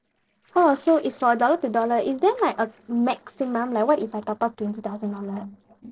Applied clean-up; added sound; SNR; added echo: neural separator model SepFormer DNS4.